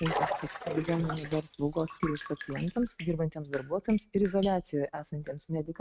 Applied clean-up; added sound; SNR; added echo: neural mask model RNNoise.